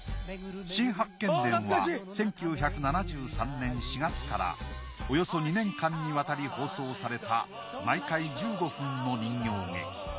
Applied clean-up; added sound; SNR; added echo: none; none; none; none.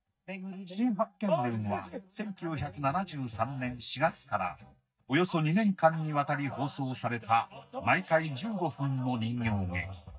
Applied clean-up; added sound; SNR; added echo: neural mask model DeepFilterNet 3.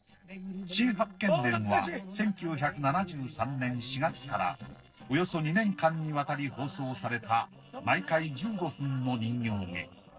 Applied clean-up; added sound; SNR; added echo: neural separator model SepFormer DNS4.